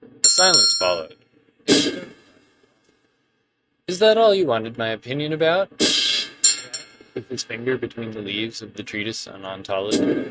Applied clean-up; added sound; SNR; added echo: neural mask model RNNoise.